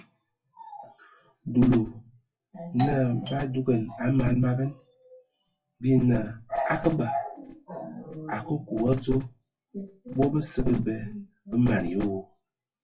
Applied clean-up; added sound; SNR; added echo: classical method WPE with log-MMSE.